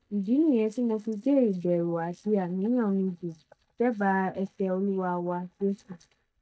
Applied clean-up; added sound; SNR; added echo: neural mask model DeepFilterNet 3.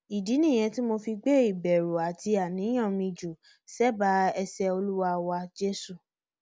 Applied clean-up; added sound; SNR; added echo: none; none; none; none.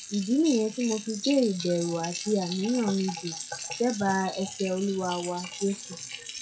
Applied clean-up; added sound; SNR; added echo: classical method WPE with log-MMSE.